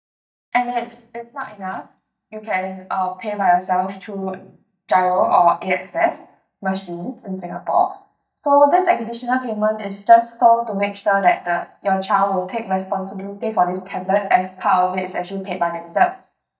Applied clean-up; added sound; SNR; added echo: neural mask model DeepFilterNet 3.